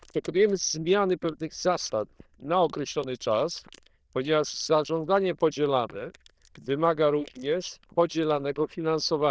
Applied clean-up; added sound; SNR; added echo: neural diffusion model UNIVERSE++.